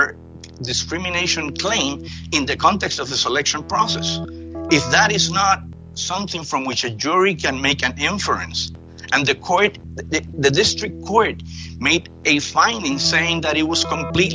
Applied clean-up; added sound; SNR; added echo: none; Keyboard (musical); 12 dB; none.